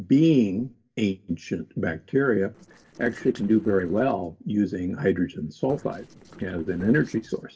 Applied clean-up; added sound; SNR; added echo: neural separator model SepFormer DNS4.